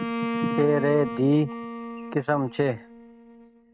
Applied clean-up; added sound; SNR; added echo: neural mask model RNNoise.